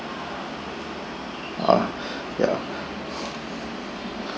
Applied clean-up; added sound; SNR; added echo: none; none; none; none.